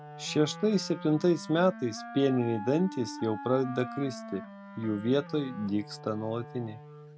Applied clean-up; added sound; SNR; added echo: none; Wind instrument, woodwind instrument; 13 dB; none.